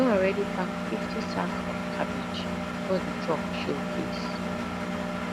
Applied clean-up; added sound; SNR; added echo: none; Engine; -1 dB; none.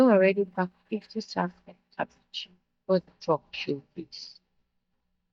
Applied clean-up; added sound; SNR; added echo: neural mask model DeepFilterNet 3.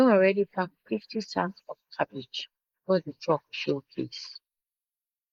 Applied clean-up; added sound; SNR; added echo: neural mask model Resemble Enhance denoiser.